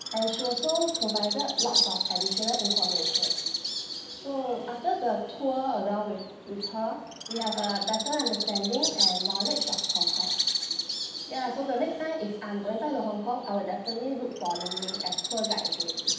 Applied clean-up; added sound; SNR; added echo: none; Bird; 0 dB; reverberation time 0.8 s.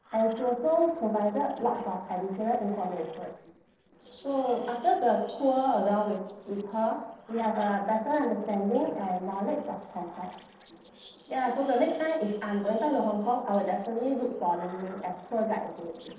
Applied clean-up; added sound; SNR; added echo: neural separator model SepFormer DNS4.